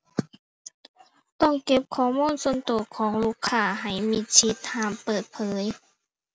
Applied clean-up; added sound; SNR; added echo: none; none; none; none.